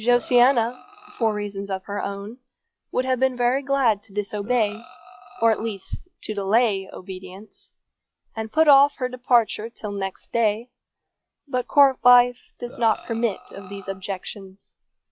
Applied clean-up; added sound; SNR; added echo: classical method log-MMSE.